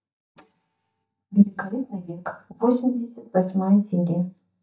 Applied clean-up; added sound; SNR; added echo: neural mask model DeepFilterNet 3.